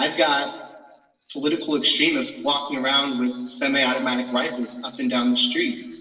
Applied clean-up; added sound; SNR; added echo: neural separator model SepFormer DNS4.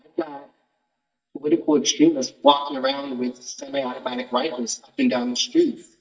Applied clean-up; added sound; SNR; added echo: neural mask model DeepFilterNet 3.